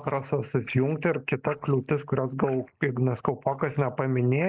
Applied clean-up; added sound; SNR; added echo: neural mask model Resemble Enhance denoiser.